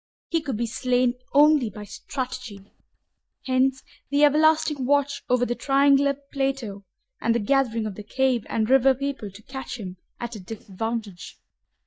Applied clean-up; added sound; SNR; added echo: neural mask model DeepFilterNet 3.